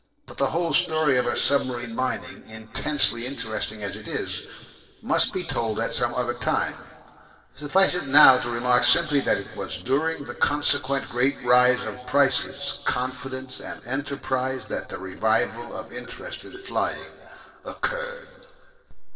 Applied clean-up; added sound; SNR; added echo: neural separator model SepFormer DNS4.